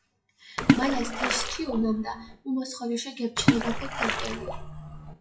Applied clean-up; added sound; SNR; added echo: classical method WPE with log-MMSE.